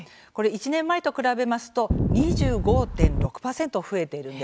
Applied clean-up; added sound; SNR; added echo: none; Wind; -4 dB; none.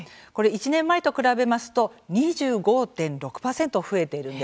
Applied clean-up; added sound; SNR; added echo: none; none; none; none.